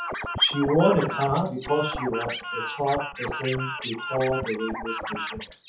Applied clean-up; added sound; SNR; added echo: classical method WPE with log-MMSE.